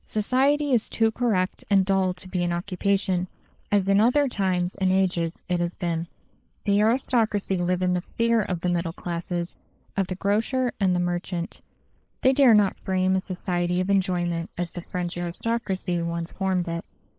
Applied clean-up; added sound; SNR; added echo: neural mask model Resemble Enhance denoiser.